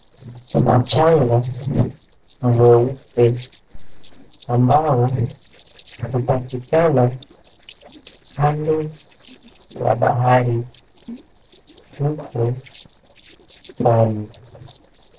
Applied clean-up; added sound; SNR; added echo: neural separator model SepFormer DNS4.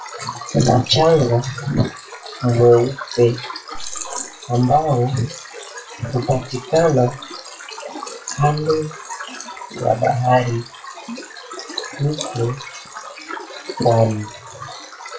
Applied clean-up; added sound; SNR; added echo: classical method WPE with log-MMSE.